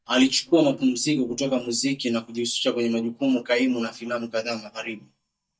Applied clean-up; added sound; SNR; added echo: neural mask model DeepFilterNet 3.